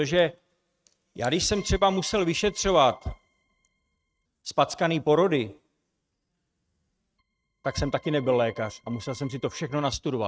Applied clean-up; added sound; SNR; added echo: neural mask model RNNoise.